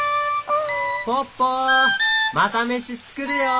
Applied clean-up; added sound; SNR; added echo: none; none; none; none.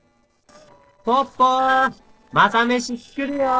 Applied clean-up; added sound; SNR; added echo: neural separator model SepFormer DNS4.